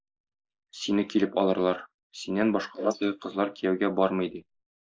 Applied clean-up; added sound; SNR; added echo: neural mask model Resemble Enhance denoiser.